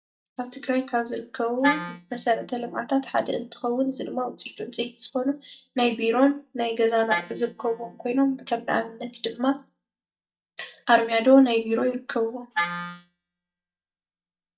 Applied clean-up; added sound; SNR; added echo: neural mask model DeepFilterNet 3.